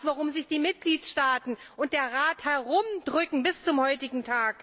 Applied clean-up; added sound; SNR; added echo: none; none; none; none.